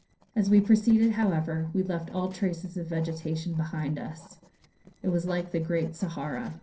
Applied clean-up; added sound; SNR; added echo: neural separator model SepFormer DNS4.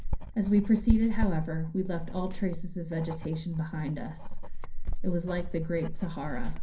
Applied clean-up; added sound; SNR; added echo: none; Writing; 0 dB; reverberation time 0.3 s.